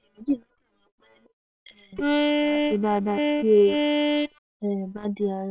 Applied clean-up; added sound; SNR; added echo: neural separator model SepFormer WHAM!.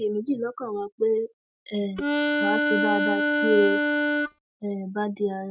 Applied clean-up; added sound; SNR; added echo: neural mask model RNNoise.